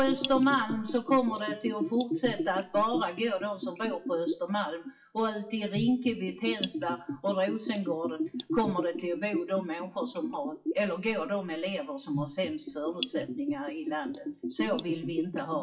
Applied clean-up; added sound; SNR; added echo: classical method WPE with log-MMSE.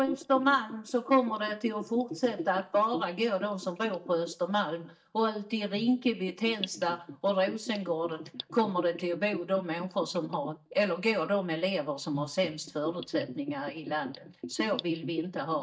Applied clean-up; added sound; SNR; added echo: neural mask model DeepFilterNet 3.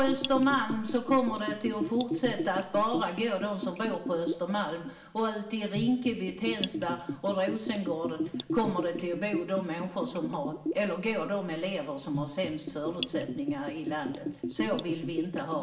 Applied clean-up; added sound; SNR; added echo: none; Bathtub (filling or washing) / Gurgling; 6 dB; reverberation time 0.8 s.